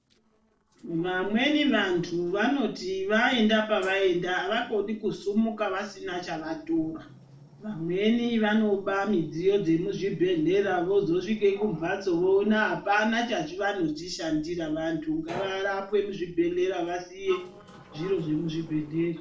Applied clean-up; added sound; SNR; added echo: neural separator model SepFormer DNS4.